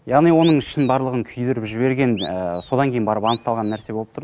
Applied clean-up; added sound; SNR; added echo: none; Animal; 8 dB; none.